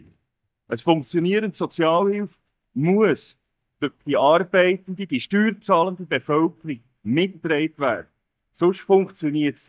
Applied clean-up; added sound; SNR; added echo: neural mask model DeepFilterNet 3.